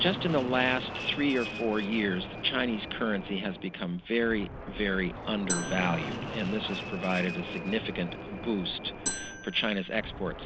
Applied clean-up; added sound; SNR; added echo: none; Fixed-wing aircraft, airplane + Marimba, xylophone; 6 dB; none.